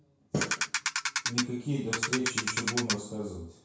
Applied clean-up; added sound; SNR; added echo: none; Ratchet, pawl; -3 dB; reverberation time 0.6 s.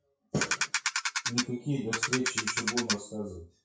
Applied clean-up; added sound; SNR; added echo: classical method WPE with log-MMSE.